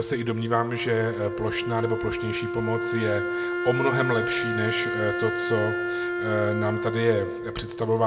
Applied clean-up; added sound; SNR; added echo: none; Wind instrument, woodwind instrument; 2 dB; reverberation time 1.1 s.